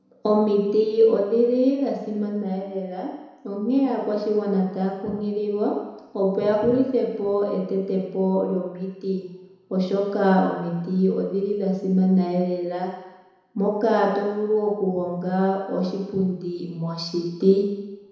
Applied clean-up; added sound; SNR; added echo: none; none; none; reverberation time 1.0 s.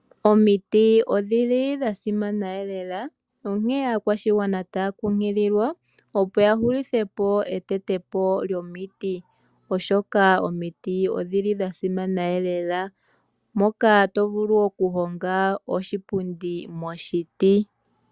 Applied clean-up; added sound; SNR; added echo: none; none; none; none.